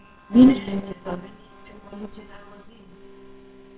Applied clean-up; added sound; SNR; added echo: neural separator model SepFormer WHAMR!.